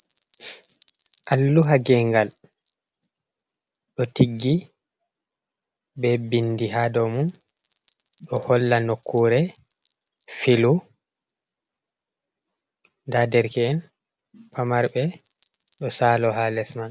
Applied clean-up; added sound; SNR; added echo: none; Chime; 2 dB; none.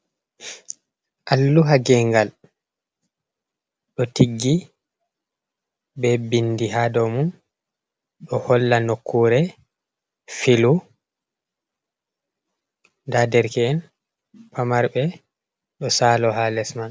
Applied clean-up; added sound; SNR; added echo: none; none; none; none.